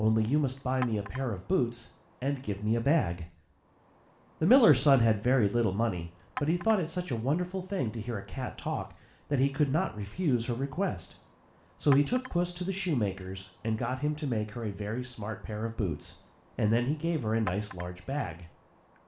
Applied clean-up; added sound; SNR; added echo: none; Chink, clink; 15 dB; reverberation time 0.4 s.